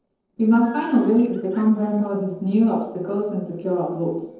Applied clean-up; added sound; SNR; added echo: neural separator model SepFormer DNS4.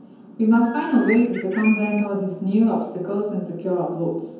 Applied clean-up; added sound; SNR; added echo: none; Bird; 12 dB; reverberation time 0.9 s.